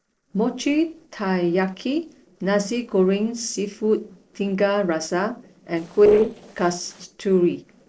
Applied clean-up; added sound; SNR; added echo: neural separator model SepFormer DNS4.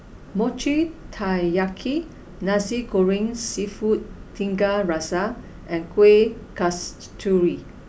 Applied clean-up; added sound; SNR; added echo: none; none; none; none.